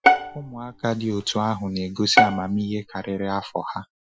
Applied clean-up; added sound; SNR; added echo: classical method Wiener filter.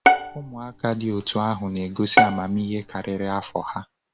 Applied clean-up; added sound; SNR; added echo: none; Bowed string instrument; -2 dB; none.